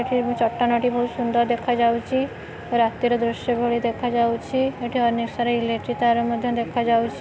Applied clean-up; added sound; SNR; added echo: none; none; none; none.